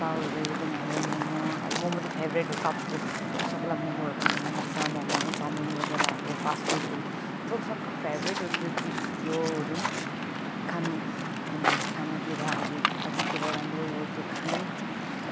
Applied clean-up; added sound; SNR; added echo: none; Waves, surf; -3 dB; none.